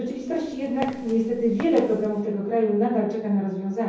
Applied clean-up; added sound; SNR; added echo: none; Walk, footsteps; 17 dB; reverberation time 0.9 s.